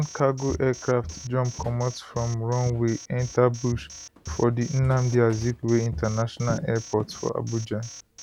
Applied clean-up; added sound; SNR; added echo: none; Alarm + Walk, footsteps; 14 dB; none.